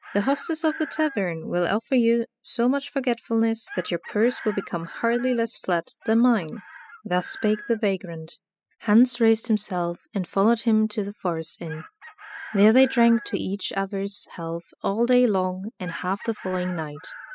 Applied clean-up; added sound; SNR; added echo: classical method spectral subtraction.